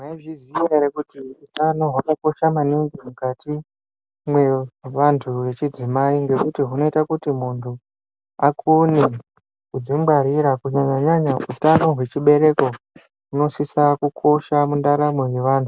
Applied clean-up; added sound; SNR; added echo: none; none; none; none.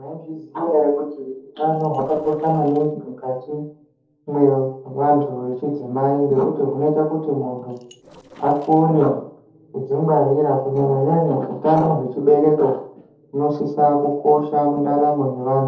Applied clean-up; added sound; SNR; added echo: neural separator model SepFormer DNS4.